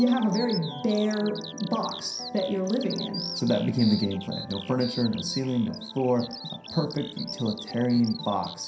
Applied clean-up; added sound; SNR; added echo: none; Bird vocalization, bird call, bird song; 12 dB; reverberation time 0.5 s.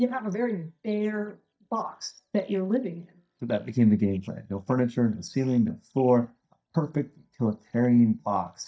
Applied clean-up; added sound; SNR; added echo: neural mask model DeepFilterNet 3.